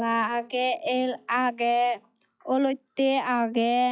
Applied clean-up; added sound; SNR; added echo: classical method log-MMSE.